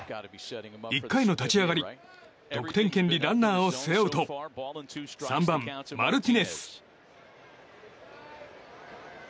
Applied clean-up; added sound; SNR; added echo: none; none; none; none.